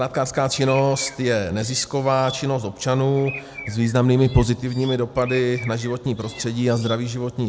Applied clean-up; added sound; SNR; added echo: none; Bird; 17 dB; none.